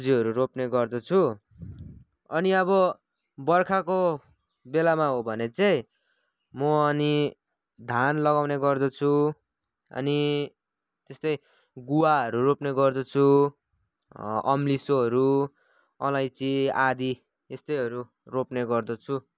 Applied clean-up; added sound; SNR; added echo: none; none; none; none.